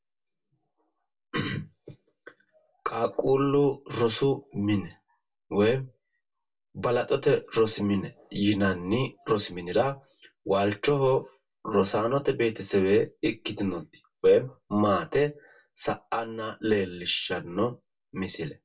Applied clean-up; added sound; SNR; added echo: none; none; none; reverberation time 0.1 s.